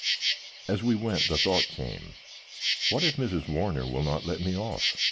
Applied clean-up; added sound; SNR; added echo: none; Insect; 1 dB; none.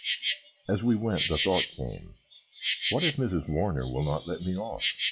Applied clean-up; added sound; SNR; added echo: classical method log-MMSE.